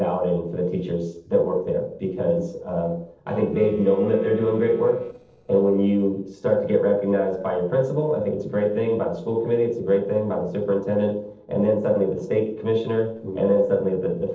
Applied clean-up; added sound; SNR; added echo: neural separator model SepFormer DNS4.